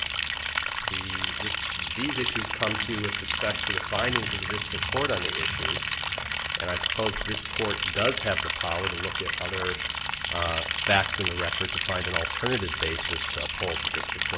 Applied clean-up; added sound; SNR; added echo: none; Liquid; -3 dB; none.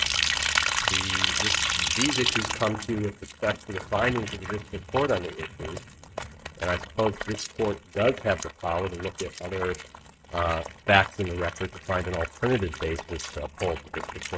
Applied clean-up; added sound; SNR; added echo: neural mask model RNNoise.